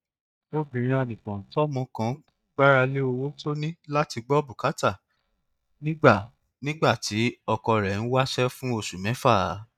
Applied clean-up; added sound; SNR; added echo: neural mask model DeepFilterNet 3.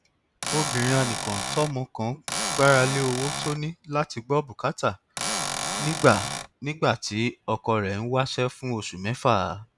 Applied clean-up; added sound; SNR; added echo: none; Cupboard open or close / Door; 4 dB; none.